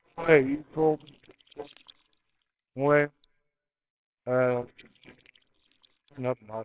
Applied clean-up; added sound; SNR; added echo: neural separator model SepFormer WHAMR!.